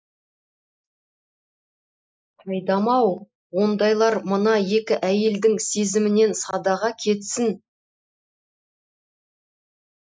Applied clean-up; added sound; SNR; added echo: neural mask model Resemble Enhance denoiser.